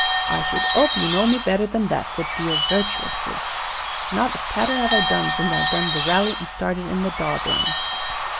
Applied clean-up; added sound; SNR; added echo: none; Bird / Bell; 0 dB; none.